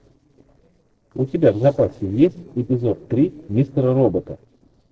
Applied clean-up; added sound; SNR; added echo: neural separator model SepFormer DNS4.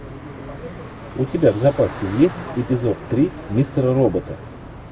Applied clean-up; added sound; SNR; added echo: none; Traffic noise, roadway noise; 17 dB; none.